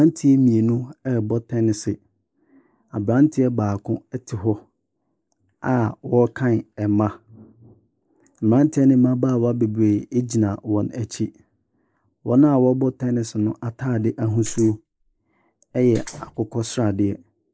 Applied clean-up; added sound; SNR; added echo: neural mask model Resemble Enhance denoiser.